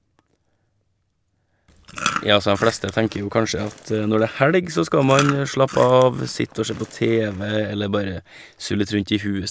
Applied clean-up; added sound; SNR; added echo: none; Chewing, mastication; 10 dB; none.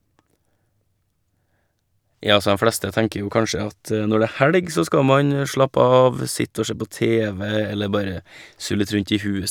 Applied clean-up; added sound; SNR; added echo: none; none; none; none.